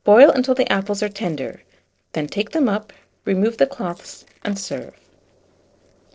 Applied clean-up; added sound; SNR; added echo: neural separator model SepFormer DNS4.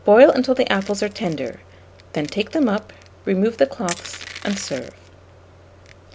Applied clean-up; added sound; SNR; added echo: none; Crushing; 20 dB; none.